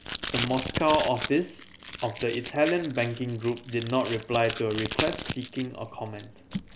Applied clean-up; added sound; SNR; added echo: none; Packing tape, duct tape; 5 dB; none.